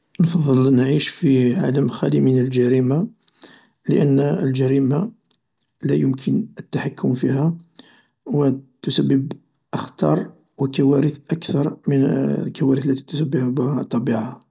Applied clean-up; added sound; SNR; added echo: none; none; none; none.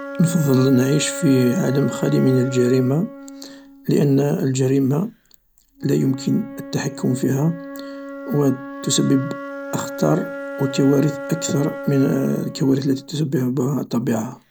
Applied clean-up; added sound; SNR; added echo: none; Wind instrument, woodwind instrument; 13 dB; none.